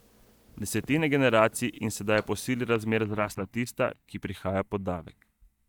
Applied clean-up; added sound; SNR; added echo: neural mask model DeepFilterNet 3.